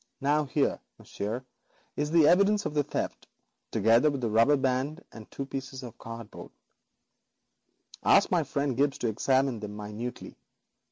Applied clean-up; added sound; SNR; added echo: none; none; none; none.